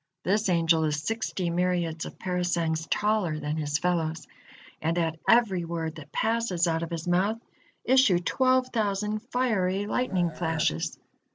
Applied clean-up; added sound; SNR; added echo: none; Burping, eructation; 14 dB; none.